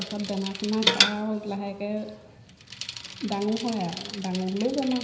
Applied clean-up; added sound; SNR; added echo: none; Bicycle; 2 dB; reverberation time 0.9 s.